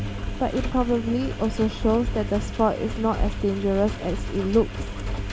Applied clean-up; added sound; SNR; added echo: none; Engine; 4 dB; none.